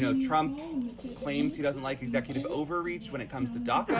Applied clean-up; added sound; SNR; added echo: none; Sneeze; 2 dB; none.